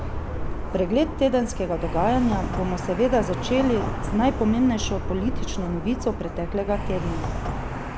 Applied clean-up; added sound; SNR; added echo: none; Traffic noise, roadway noise; 4 dB; none.